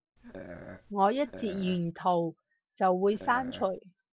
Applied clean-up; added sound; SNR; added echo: none; Burping, eructation; 15 dB; none.